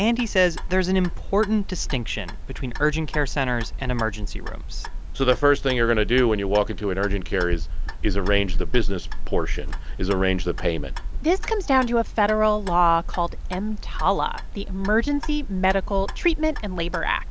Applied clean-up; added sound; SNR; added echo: none; Clock; 1 dB; none.